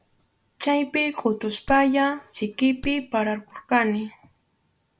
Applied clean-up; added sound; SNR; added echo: none; Wood; 15 dB; none.